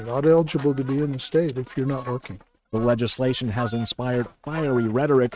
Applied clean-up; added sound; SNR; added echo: neural mask model RNNoise.